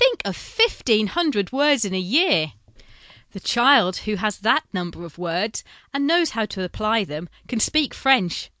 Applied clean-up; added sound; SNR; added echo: none; none; none; none.